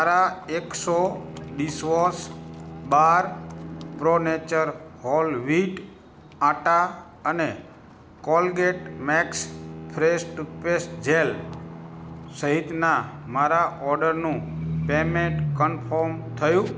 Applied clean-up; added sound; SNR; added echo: none; Livestock, farm animals, working animals + Bowed string instrument; 11 dB; none.